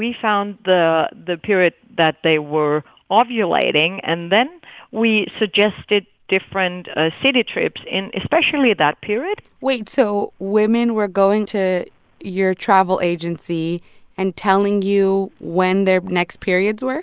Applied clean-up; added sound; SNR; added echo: none; none; none; none.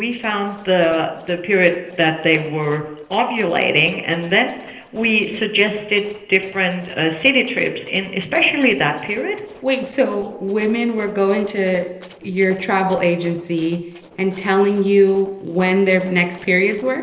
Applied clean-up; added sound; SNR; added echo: neural separator model SepFormer DNS4.